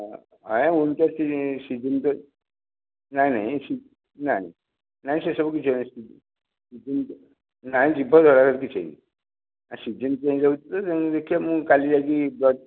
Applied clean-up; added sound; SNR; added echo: none; none; none; none.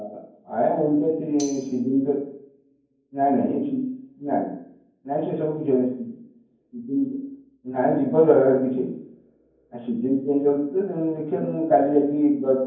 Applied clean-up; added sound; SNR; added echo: none; Tambourine; 17 dB; reverberation time 0.9 s.